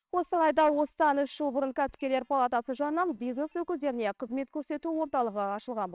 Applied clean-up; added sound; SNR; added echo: neural separator model SepFormer WHAMR!.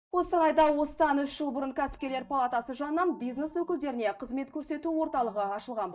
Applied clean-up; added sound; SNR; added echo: neural mask model DeepFilterNet 3.